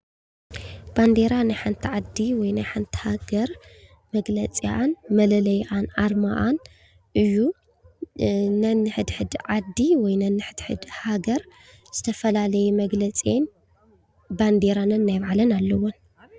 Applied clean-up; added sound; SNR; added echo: none; none; none; none.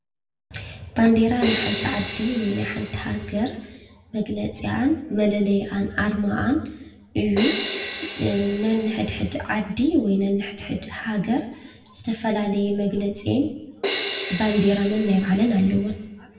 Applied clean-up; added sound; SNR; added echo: none; Crash cymbal; 6 dB; reverberation time 0.6 s.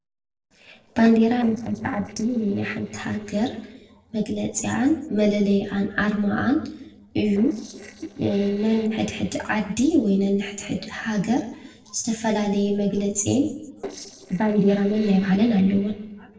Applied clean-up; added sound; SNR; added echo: neural separator model SepFormer DNS4.